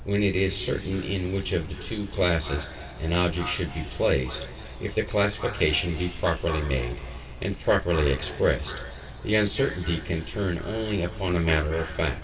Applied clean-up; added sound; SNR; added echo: none; Wind; 18 dB; reverberation time 2.9 s.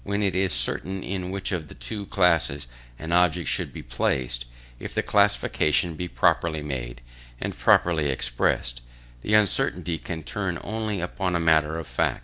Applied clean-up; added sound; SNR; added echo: none; none; none; none.